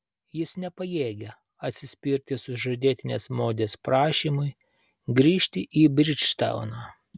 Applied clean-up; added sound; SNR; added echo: none; none; none; none.